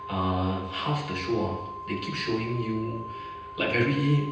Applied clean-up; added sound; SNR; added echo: none; Organ; 11 dB; reverberation time 0.9 s.